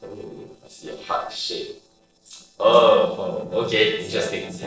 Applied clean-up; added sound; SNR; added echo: neural separator model SepFormer DNS4.